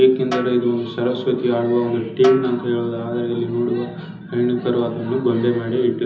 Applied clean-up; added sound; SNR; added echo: none; Snare drum; 16 dB; reverberation time 1.2 s.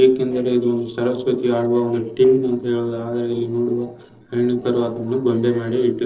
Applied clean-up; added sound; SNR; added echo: neural separator model SepFormer DNS4.